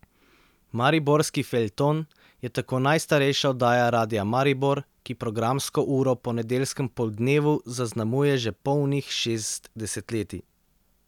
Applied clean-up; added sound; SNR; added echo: none; none; none; none.